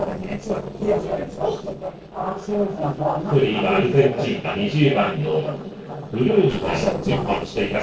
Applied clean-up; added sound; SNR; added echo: neural separator model SepFormer DNS4.